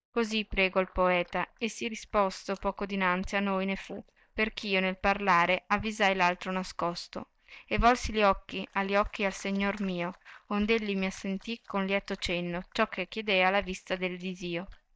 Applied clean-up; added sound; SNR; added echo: neural mask model DeepFilterNet 3.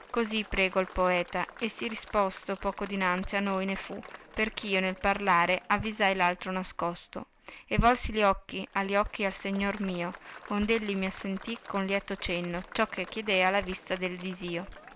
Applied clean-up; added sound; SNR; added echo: none; Applause / Crowd; 19 dB; none.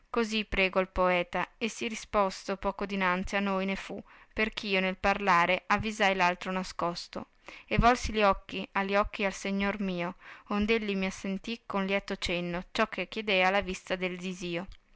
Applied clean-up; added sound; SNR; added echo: none; none; none; none.